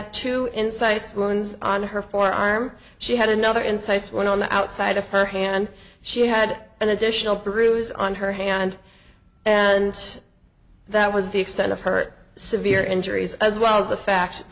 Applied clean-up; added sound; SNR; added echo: none; none; none; none.